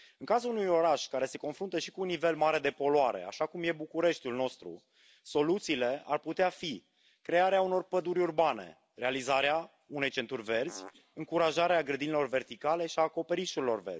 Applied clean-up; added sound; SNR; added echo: none; Fart; 16 dB; none.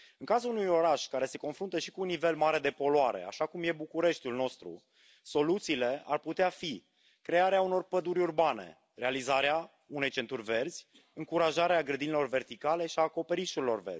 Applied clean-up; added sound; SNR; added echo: none; none; none; none.